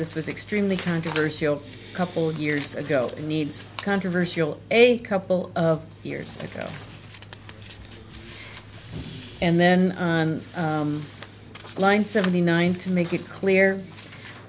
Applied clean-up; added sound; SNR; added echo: none; none; none; none.